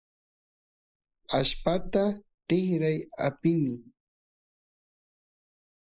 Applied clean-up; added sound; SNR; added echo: neural mask model Resemble Enhance denoiser.